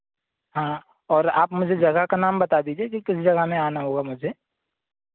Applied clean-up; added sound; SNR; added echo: none; none; none; none.